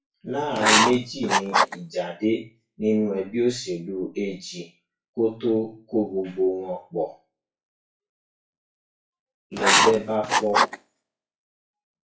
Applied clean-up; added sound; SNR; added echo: classical method WPE with log-MMSE.